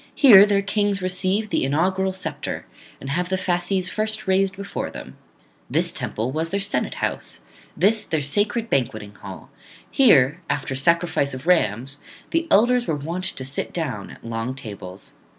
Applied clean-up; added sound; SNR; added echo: none; none; none; none.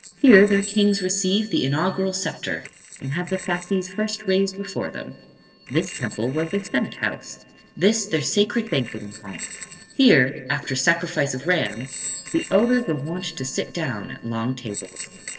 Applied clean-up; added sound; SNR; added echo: neural separator model SepFormer DNS4.